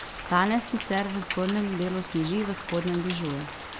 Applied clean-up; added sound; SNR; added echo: none; Rain; 8 dB; none.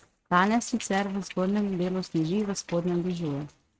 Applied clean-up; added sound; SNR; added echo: neural mask model RNNoise.